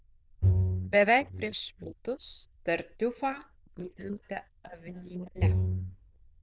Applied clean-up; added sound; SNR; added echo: neural diffusion model UNIVERSE++.